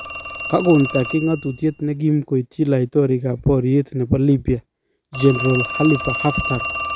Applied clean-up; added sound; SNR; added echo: none; Telephone; 11 dB; none.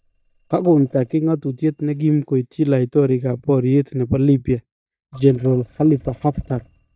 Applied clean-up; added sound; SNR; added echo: neural mask model DeepFilterNet 3.